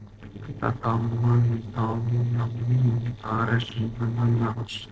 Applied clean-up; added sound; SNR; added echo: neural separator model SepFormer DNS4.